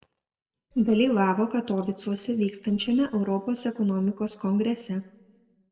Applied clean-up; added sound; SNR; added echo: neural separator model SepFormer DNS4.